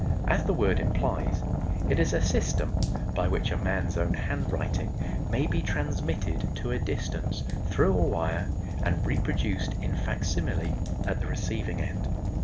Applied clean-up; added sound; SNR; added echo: none; Fire; -4 dB; none.